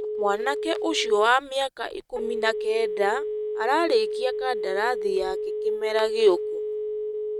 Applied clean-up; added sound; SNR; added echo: neural mask model RNNoise.